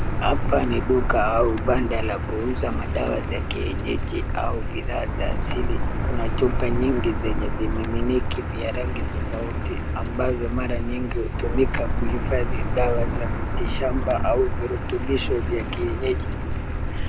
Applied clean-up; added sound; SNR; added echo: none; Car; -3 dB; none.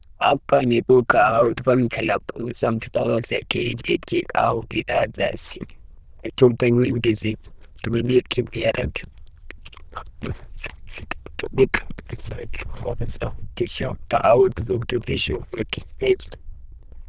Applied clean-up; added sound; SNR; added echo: neural diffusion model UNIVERSE++.